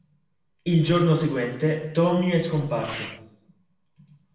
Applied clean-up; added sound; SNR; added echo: none; Sneeze; 18 dB; reverberation time 0.7 s.